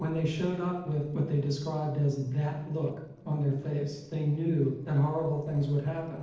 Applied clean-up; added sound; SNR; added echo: neural separator model SepFormer DNS4.